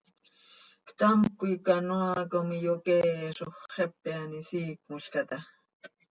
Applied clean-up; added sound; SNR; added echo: none; none; none; none.